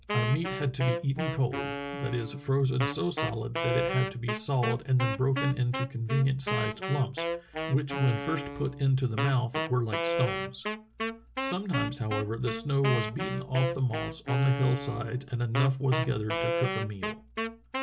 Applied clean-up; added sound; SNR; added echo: none; Wind instrument, woodwind instrument; 5 dB; none.